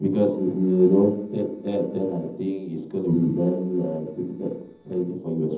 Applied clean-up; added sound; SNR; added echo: neural separator model SepFormer DNS4.